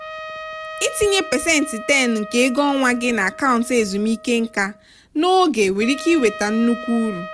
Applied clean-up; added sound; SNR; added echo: none; Trumpet; 15 dB; none.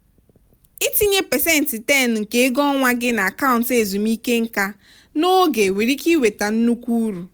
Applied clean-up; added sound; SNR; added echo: none; none; none; none.